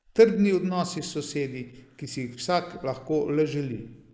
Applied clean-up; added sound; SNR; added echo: neural mask model Resemble Enhance denoiser.